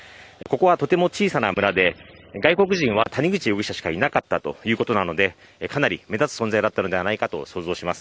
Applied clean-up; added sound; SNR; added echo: none; none; none; none.